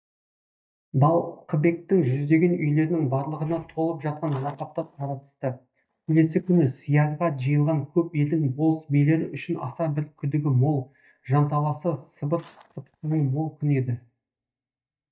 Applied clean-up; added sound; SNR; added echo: neural mask model DeepFilterNet 3.